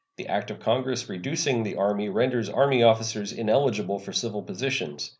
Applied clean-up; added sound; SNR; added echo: none; none; none; none.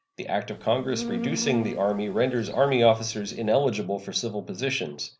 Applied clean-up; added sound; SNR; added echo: none; Insect; 10 dB; none.